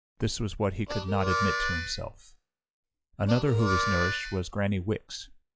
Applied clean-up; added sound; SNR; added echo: classical method log-MMSE.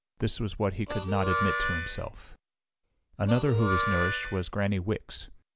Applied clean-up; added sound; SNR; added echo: none; Harmonica; 3 dB; none.